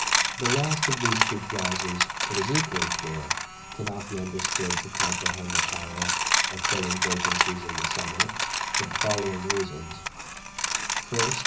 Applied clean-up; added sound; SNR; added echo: none; Coin (dropping); -5 dB; reverberation time 0.5 s.